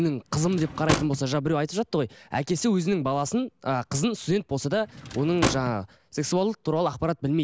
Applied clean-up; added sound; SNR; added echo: none; Drawer open or close / Wood; 6 dB; none.